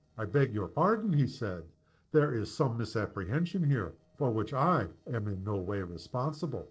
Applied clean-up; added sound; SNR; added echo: neural separator model SepFormer DNS4.